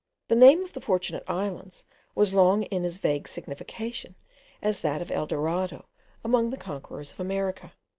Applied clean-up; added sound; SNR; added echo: none; none; none; none.